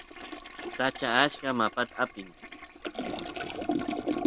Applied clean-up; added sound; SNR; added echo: none; Toilet flush; 3 dB; none.